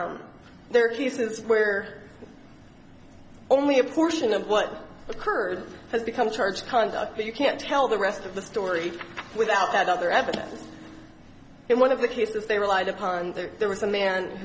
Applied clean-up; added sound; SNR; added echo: none; none; none; none.